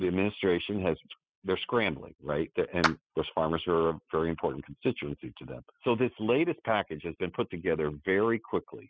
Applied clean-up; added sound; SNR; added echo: classical method spectral subtraction.